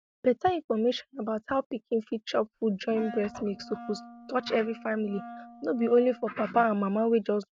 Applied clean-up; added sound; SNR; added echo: none; Wind instrument, woodwind instrument; 16 dB; none.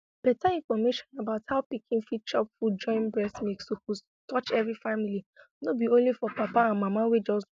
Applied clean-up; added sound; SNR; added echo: none; none; none; none.